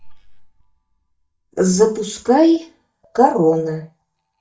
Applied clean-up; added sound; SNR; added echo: neural mask model DeepFilterNet 3.